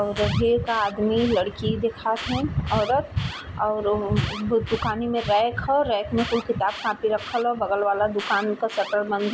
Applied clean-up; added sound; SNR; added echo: none; Alarm; 15 dB; none.